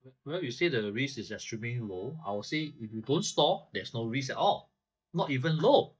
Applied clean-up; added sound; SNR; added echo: neural mask model DeepFilterNet 3.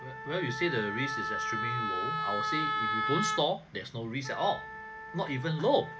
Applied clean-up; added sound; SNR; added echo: none; Wind instrument, woodwind instrument; 2 dB; none.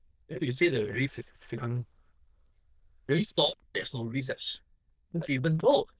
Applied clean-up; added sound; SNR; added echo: neural diffusion model UNIVERSE++.